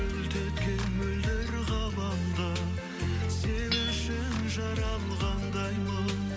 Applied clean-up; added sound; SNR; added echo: none; Hammer / Chink, clink; 15 dB; none.